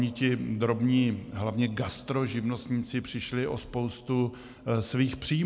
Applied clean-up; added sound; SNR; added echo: none; none; none; none.